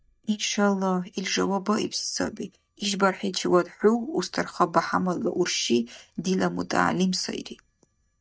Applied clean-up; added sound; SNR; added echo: neural mask model DeepFilterNet 3.